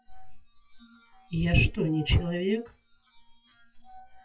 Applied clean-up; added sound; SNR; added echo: classical method WPE with log-MMSE.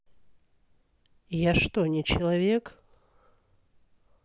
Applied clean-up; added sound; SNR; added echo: none; none; none; none.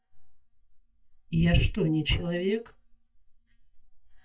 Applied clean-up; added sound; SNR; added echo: neural mask model DeepFilterNet 3.